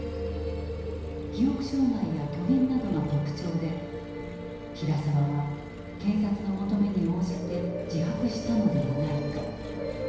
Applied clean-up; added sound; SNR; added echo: none; Engine; 16 dB; reverberation time 1.0 s.